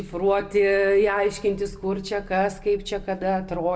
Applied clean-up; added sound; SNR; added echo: none; none; none; none.